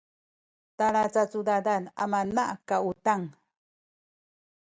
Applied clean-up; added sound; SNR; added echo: none; none; none; none.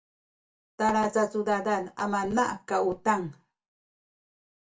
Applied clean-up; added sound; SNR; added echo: none; none; none; reverberation time 0.2 s.